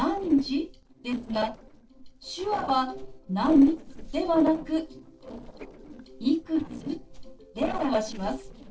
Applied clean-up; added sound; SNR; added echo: neural separator model SepFormer DNS4.